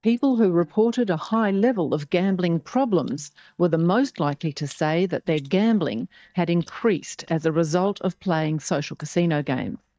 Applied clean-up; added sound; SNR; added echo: neural mask model DeepFilterNet 3.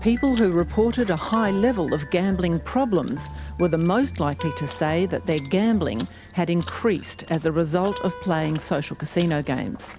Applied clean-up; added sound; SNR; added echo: none; Acoustic guitar + Chewing, mastication; 16 dB; none.